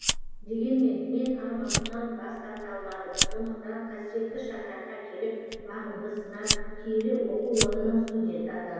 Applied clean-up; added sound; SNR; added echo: none; Fire; 4 dB; reverberation time 2.2 s.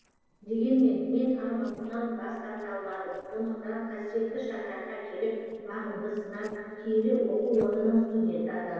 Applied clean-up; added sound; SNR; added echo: neural separator model SepFormer DNS4.